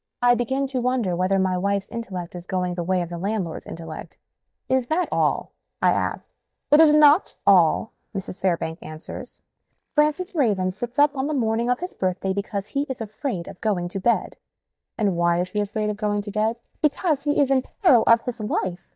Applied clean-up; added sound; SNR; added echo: neural mask model DeepFilterNet 3.